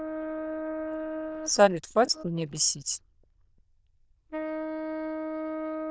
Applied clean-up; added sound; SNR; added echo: neural diffusion model UNIVERSE++.